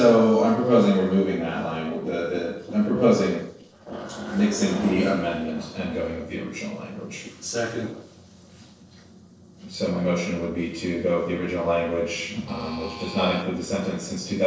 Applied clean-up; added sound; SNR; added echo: neural separator model SepFormer DNS4.